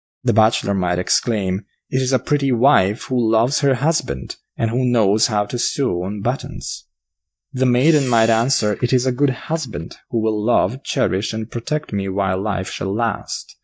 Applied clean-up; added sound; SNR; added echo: neural mask model DeepFilterNet 3.